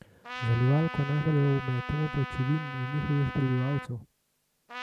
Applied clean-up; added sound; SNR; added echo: none; Trumpet; 11 dB; none.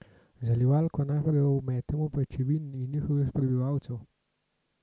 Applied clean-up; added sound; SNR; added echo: none; none; none; none.